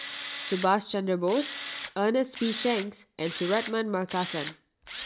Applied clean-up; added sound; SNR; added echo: none; Tools; 11 dB; none.